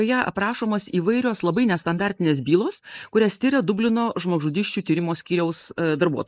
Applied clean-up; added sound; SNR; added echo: neural mask model Resemble Enhance denoiser.